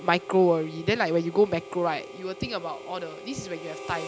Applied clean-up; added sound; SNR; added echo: none; Harmonica; 14 dB; none.